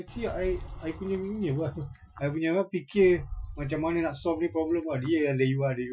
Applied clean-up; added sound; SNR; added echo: classical method Wiener filter.